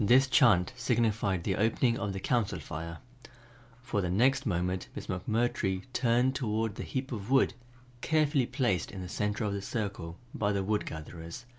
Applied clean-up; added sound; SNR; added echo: none; none; none; none.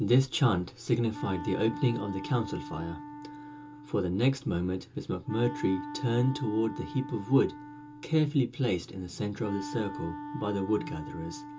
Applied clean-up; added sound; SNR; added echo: none; Wind instrument, woodwind instrument; 12 dB; reverberation time 0.2 s.